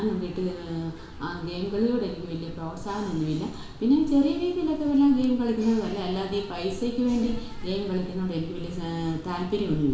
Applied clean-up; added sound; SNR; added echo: none; Insect; 13 dB; reverberation time 0.7 s.